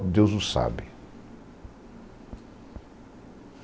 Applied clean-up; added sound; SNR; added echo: none; none; none; none.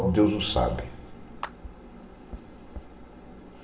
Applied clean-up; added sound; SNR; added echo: none; Clapping; 16 dB; reverberation time 0.7 s.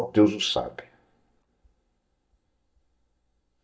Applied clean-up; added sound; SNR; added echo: neural mask model DeepFilterNet 3.